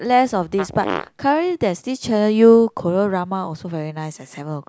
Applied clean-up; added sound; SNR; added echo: none; Fart; 11 dB; none.